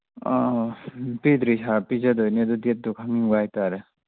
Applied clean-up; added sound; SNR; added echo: none; none; none; none.